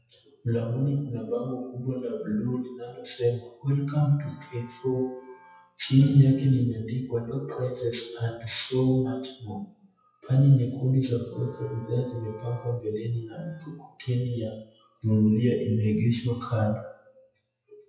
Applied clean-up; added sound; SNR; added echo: classical method WPE with log-MMSE.